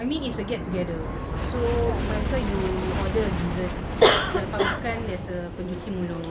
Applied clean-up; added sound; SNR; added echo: none; Aircraft; 2 dB; none.